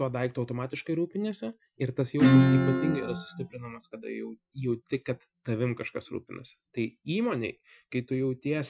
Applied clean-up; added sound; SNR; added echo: classical method Wiener filter.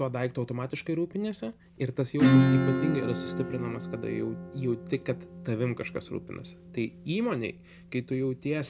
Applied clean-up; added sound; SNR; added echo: none; Acoustic guitar / Strum; -1 dB; none.